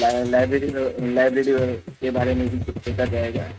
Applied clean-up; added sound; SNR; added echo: neural mask model RNNoise.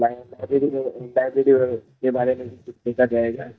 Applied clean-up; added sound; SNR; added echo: neural mask model DeepFilterNet 3.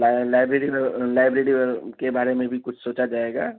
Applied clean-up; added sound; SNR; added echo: none; none; none; none.